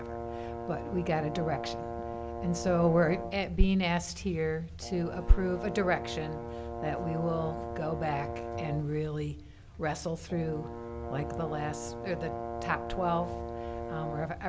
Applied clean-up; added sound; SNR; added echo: none; Brass instrument; 8 dB; none.